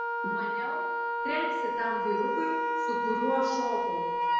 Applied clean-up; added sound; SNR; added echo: none; Wind instrument, woodwind instrument; -4 dB; reverberation time 1.2 s.